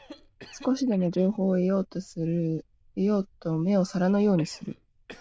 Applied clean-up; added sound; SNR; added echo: neural diffusion model UNIVERSE++.